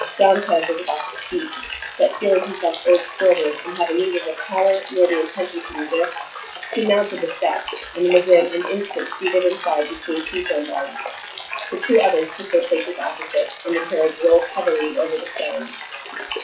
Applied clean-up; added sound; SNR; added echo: classical method WPE with log-MMSE.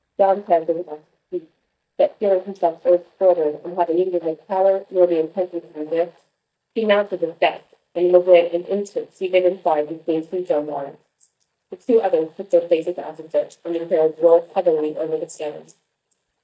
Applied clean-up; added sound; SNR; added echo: neural mask model DeepFilterNet 3.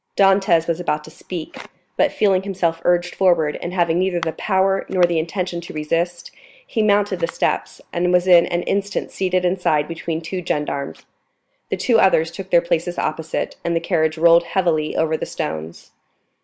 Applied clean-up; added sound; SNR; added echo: none; none; none; none.